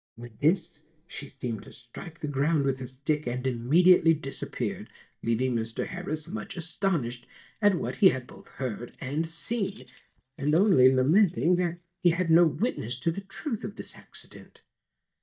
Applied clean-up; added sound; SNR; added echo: neural mask model DeepFilterNet 3.